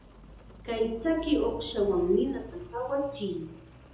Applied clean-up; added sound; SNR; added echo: none; Rain; 16 dB; reverberation time 0.7 s.